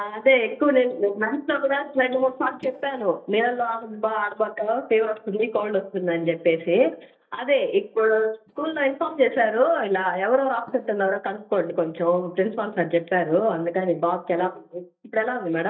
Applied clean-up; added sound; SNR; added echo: neural mask model DeepFilterNet 3.